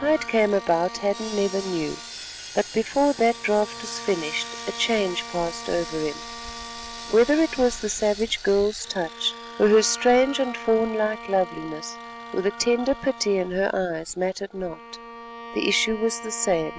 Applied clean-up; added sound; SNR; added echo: none; Bowed string instrument + Sawing; 13 dB; none.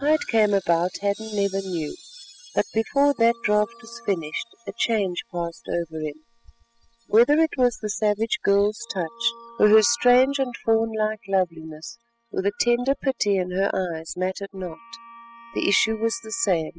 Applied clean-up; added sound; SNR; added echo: classical method spectral subtraction.